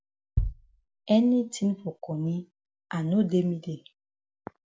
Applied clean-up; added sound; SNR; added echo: none; Bass drum; 6 dB; none.